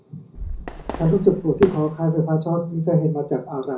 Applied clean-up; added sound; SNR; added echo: none; Fireworks; 12 dB; reverberation time 0.4 s.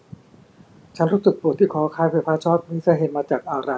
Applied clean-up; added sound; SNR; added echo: none; none; none; none.